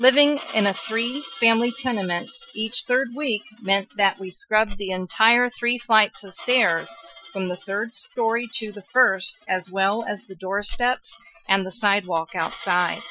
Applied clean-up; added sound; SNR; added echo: classical method Wiener filter.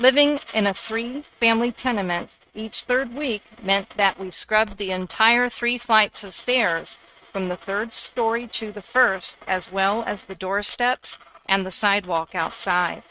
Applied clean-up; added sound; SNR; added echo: neural mask model RNNoise.